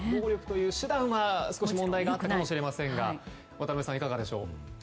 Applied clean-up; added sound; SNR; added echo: none; none; none; none.